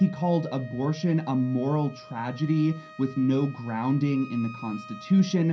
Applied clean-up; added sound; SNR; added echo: none; Wind instrument, woodwind instrument; 20 dB; reverberation time 0.3 s.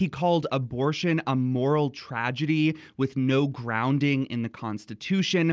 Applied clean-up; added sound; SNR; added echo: none; none; none; none.